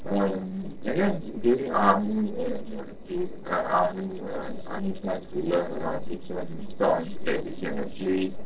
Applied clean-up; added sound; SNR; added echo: neural separator model SepFormer DNS4.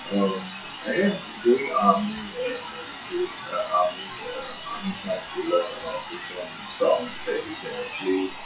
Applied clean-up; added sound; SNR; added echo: classical method WPE with log-MMSE.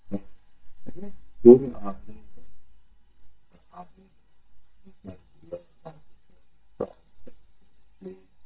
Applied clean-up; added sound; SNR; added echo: neural mask model DeepFilterNet 3.